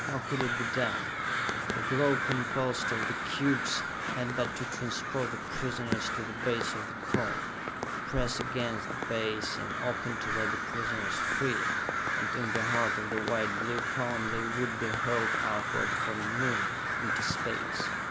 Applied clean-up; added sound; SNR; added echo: none; Crow; -2 dB; none.